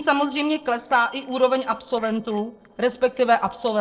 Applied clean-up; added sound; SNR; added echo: neural separator model SepFormer DNS4.